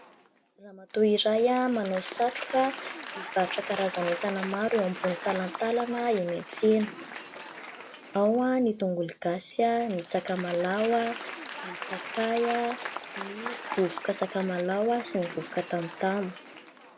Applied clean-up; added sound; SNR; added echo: none; Applause / Crowd; 11 dB; none.